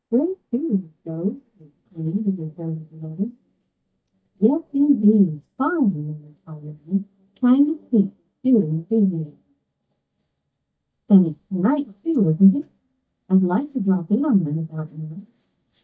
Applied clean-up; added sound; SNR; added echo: neural mask model DeepFilterNet 3.